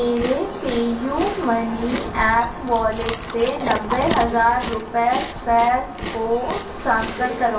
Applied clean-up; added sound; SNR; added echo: none; Chewing, mastication; 8 dB; reverberation time 0.3 s.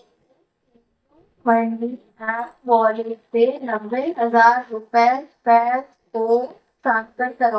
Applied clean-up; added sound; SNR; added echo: neural mask model DeepFilterNet 3.